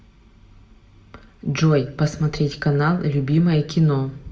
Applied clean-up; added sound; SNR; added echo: none; none; none; reverberation time 0.5 s.